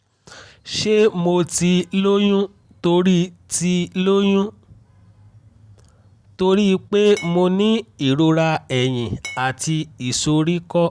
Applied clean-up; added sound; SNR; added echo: none; Glass; 15 dB; none.